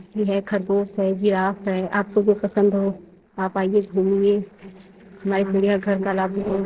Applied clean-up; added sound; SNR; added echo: neural separator model SepFormer DNS4.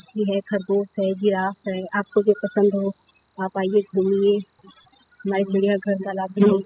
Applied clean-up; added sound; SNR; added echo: classical method spectral subtraction.